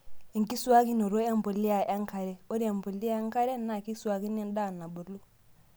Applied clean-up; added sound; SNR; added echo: none; none; none; none.